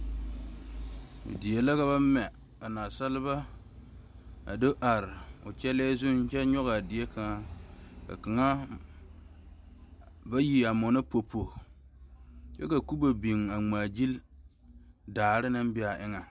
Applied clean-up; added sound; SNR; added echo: none; none; none; none.